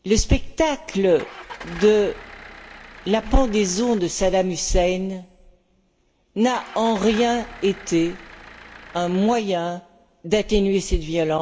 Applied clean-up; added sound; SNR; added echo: none; Engine starting / Car; 17 dB; reverberation time 0.3 s.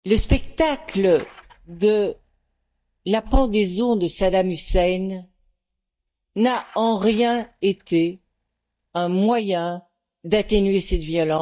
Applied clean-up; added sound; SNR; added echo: neural mask model DeepFilterNet 3.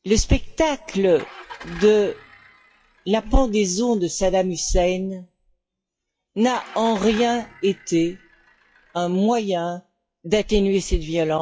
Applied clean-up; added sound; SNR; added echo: classical method WPE with log-MMSE.